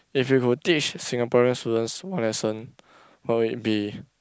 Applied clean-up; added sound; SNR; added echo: none; none; none; none.